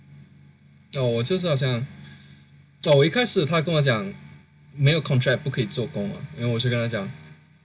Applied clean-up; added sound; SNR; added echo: none; none; none; none.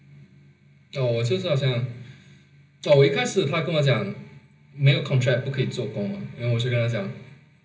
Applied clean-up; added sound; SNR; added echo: none; none; none; reverberation time 0.5 s.